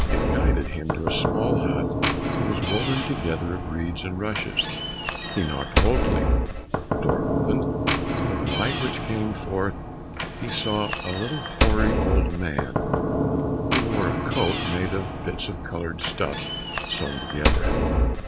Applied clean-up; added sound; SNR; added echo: none; Knock / Slam; -5 dB; none.